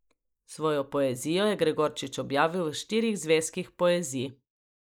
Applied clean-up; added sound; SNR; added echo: neural mask model Resemble Enhance denoiser.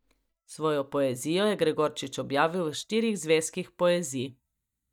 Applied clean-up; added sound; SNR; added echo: neural mask model DeepFilterNet 3.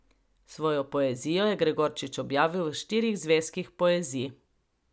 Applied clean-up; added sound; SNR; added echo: none; none; none; none.